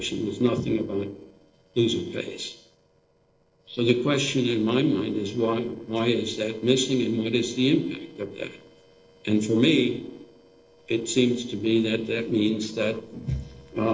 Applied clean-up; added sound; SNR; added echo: neural separator model SepFormer DNS4.